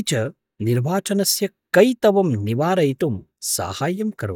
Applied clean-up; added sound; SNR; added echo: neural mask model DeepFilterNet 3.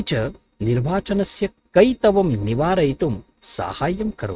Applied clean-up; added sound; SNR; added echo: neural mask model RNNoise.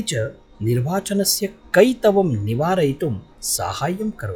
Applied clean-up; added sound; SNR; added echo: classical method log-MMSE.